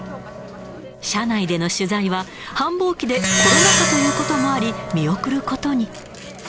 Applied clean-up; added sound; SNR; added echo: none; Plucked string instrument; 1 dB; none.